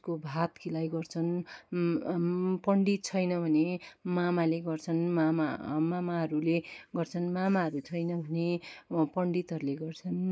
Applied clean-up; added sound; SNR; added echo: neural mask model Resemble Enhance denoiser.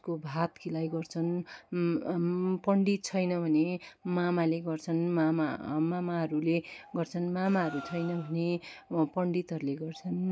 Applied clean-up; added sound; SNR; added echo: none; Gasp; 18 dB; none.